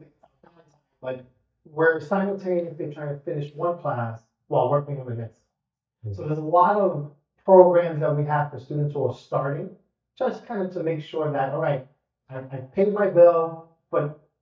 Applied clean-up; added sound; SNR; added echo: neural mask model DeepFilterNet 3.